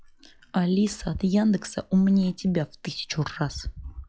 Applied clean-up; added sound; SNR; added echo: classical method log-MMSE.